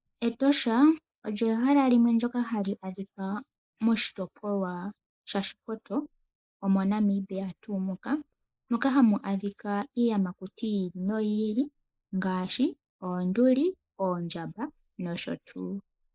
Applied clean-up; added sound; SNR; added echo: neural mask model Resemble Enhance denoiser.